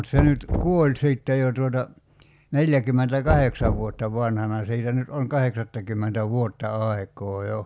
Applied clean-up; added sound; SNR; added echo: none; Knock; 7 dB; none.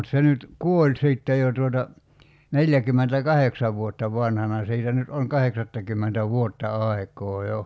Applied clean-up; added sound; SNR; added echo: none; none; none; none.